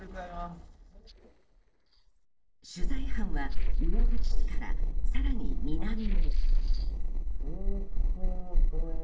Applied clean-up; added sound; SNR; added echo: neural separator model SepFormer DNS4.